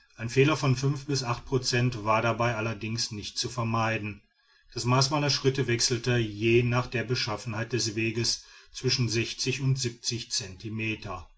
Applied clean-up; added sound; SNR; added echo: none; none; none; none.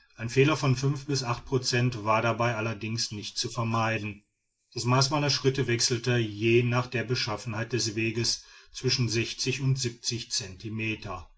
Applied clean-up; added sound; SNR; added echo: neural mask model Resemble Enhance denoiser.